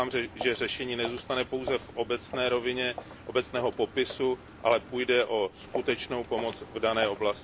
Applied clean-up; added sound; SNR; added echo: none; Walk, footsteps; 13 dB; none.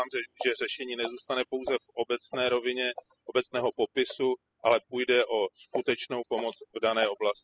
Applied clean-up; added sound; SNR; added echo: classical method spectral subtraction.